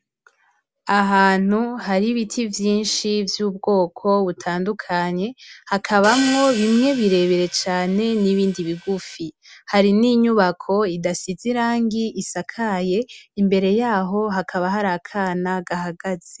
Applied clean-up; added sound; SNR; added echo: none; Hi-hat; 12 dB; none.